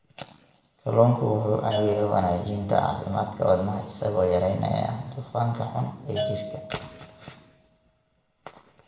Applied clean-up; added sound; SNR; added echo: none; Bell / Percussion; 13 dB; reverberation time 1.4 s.